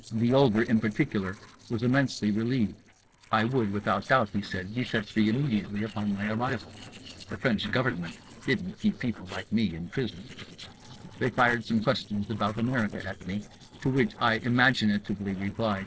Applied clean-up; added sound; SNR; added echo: neural separator model SepFormer DNS4.